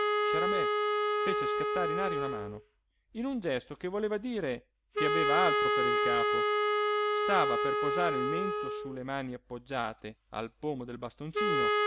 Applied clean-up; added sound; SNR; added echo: none; Wind instrument, woodwind instrument; -5 dB; none.